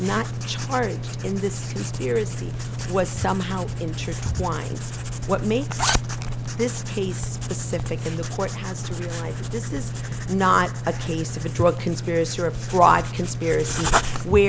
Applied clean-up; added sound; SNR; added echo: none; Writing + Zipper (clothing); 3 dB; none.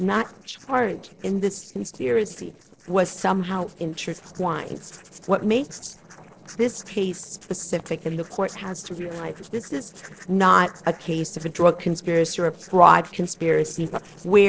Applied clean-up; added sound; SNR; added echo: neural separator model SepFormer DNS4.